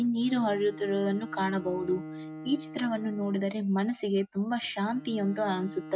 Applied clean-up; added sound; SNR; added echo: none; Bowed string instrument; 14 dB; none.